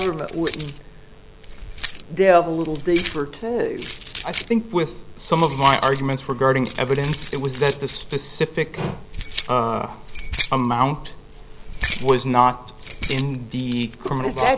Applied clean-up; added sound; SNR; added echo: none; Keys jangling; 10 dB; none.